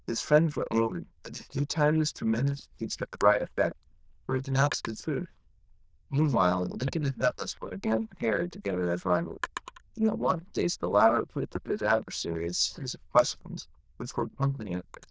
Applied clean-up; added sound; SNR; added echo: neural diffusion model UNIVERSE++.